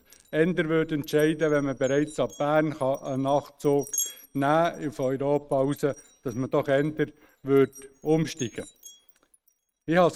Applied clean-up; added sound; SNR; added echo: neural mask model RNNoise.